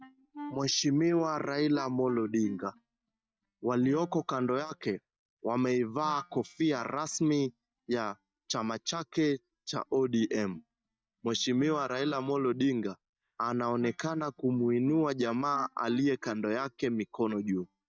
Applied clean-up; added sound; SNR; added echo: neural mask model DeepFilterNet 3.